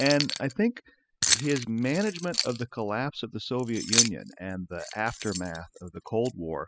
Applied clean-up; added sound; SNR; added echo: classical method spectral subtraction.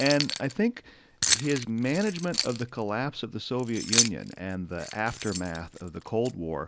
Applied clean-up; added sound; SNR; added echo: none; Keys jangling; 3 dB; none.